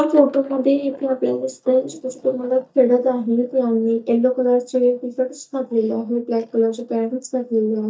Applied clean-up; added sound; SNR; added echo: neural mask model DeepFilterNet 3.